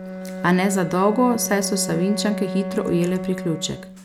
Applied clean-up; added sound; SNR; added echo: none; Bowed string instrument; 8 dB; none.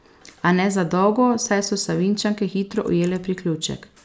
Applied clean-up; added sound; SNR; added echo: none; none; none; none.